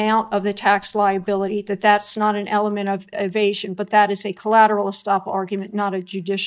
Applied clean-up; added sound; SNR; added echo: neural mask model DeepFilterNet 3.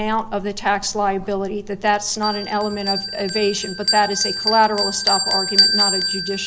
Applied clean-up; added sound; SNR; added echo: none; Bell; 2 dB; none.